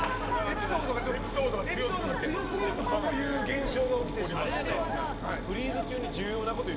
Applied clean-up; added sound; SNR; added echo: none; Mechanisms; 4 dB; reverberation time 1.8 s.